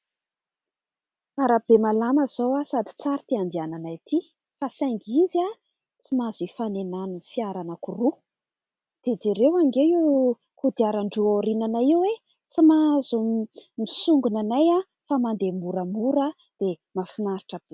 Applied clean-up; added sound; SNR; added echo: none; none; none; none.